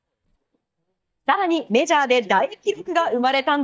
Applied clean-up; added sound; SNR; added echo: neural mask model DeepFilterNet 3.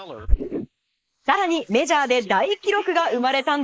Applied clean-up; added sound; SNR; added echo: neural mask model Resemble Enhance denoiser.